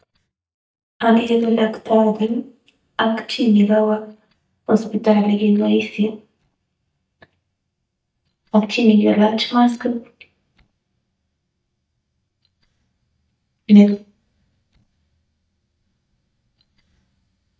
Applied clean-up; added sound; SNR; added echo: neural mask model DeepFilterNet 3.